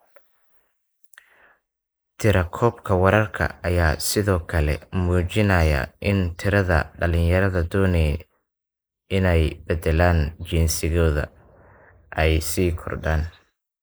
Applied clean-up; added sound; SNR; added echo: neural mask model Resemble Enhance denoiser.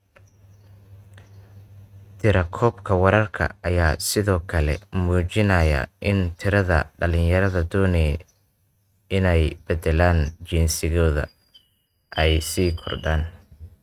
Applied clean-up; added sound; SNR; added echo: neural mask model RNNoise.